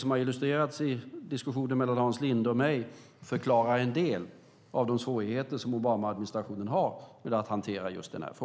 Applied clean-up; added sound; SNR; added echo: none; none; none; none.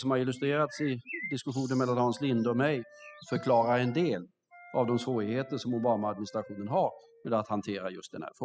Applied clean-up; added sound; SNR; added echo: classical method spectral subtraction.